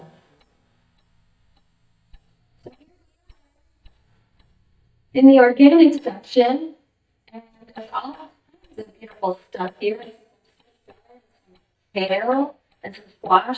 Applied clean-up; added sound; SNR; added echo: neural mask model DeepFilterNet 3.